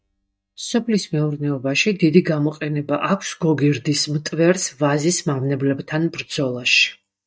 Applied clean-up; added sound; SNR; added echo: neural mask model DeepFilterNet 3.